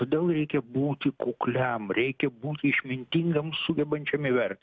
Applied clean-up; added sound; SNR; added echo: none; none; none; none.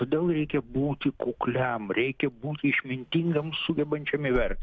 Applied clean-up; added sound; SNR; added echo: none; Wind / Car; 13 dB; none.